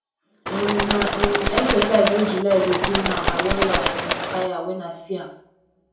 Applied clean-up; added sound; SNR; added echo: none; Bird; 0 dB; reverberation time 2.6 s.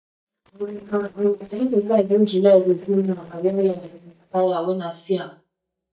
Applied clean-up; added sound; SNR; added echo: neural mask model DeepFilterNet 3.